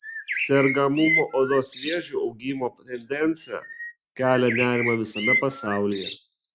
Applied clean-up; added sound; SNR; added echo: none; Bird; 5 dB; none.